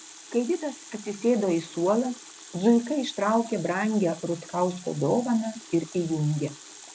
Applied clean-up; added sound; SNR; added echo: none; Water tap, faucet; 18 dB; none.